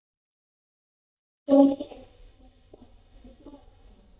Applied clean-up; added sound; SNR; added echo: neural mask model DeepFilterNet 3.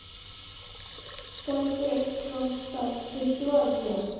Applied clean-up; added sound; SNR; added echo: none; Water tap, faucet / Liquid; 5 dB; reverberation time 1.2 s.